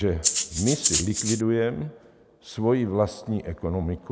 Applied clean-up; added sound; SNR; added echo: none; Rattle (instrument); -1 dB; none.